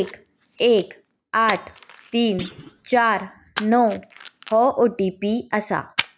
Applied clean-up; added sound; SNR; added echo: none; Thump, thud + Splash, splatter; 15 dB; none.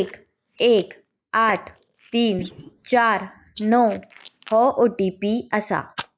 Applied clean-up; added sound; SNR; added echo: neural mask model Resemble Enhance denoiser.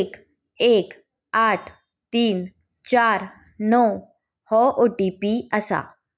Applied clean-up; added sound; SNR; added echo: none; none; none; none.